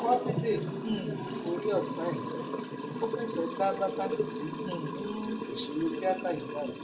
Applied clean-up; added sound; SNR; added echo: none; Liquid; 2 dB; reverberation time 0.6 s.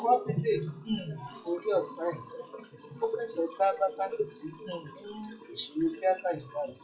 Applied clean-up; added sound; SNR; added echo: classical method WPE with log-MMSE.